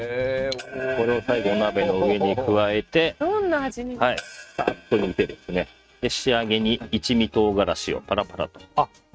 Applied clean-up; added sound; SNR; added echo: neural mask model RNNoise.